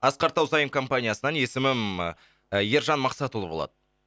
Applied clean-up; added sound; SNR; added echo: none; none; none; none.